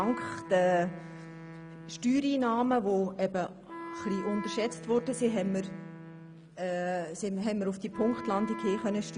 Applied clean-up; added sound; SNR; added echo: none; Wind instrument, woodwind instrument; 13 dB; none.